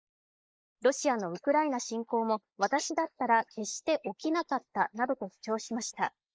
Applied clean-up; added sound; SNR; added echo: neural mask model Resemble Enhance denoiser.